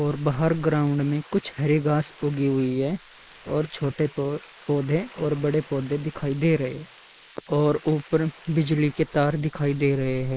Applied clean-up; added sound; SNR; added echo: neural mask model Resemble Enhance denoiser.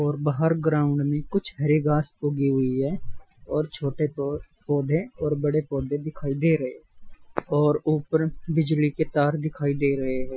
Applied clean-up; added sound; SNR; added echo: classical method Wiener filter.